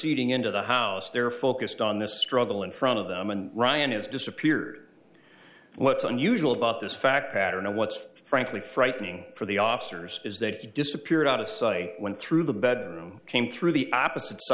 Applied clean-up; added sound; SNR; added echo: none; none; none; none.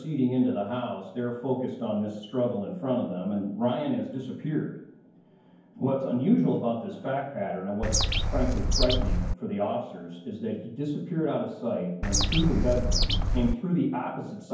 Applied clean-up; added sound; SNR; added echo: none; Bird; -4 dB; reverberation time 0.9 s.